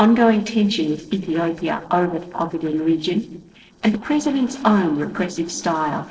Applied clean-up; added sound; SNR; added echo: neural separator model SepFormer DNS4.